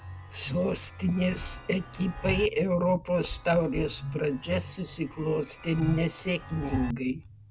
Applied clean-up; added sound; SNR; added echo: none; Chime; 14 dB; none.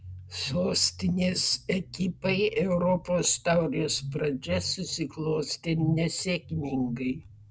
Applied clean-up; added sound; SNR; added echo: none; none; none; none.